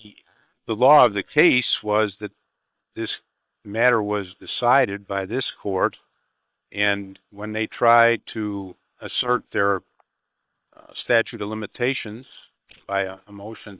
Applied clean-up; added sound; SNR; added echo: neural separator model SepFormer WHAM!.